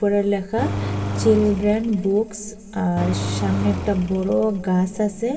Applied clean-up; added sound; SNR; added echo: none; Engine; 6 dB; reverberation time 2.3 s.